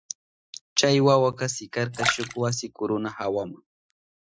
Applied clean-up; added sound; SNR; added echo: classical method Wiener filter.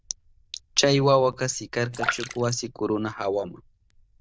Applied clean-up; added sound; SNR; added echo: neural diffusion model UNIVERSE++.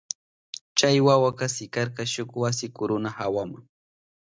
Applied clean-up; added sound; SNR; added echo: none; none; none; none.